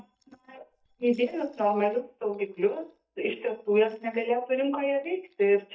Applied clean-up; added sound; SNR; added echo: neural mask model DeepFilterNet 3.